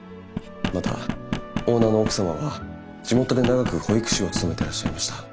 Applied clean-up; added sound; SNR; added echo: none; Knock; 7 dB; none.